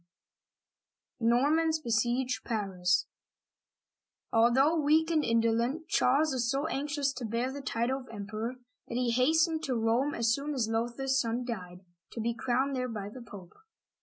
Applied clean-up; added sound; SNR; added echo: none; none; none; none.